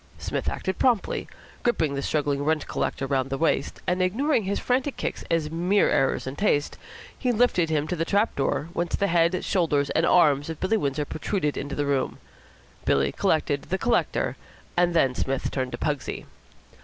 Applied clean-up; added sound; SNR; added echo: none; none; none; none.